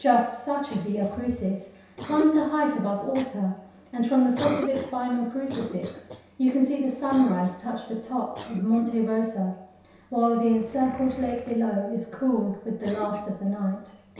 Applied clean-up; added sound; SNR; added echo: none; Cough; 15 dB; reverberation time 0.7 s.